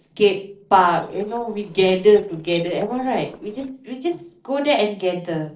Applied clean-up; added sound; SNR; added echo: neural separator model SepFormer DNS4.